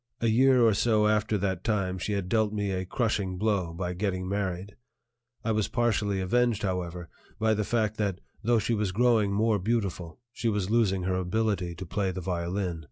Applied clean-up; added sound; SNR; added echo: none; none; none; none.